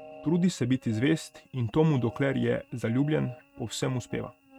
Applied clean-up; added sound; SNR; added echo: neural mask model RNNoise.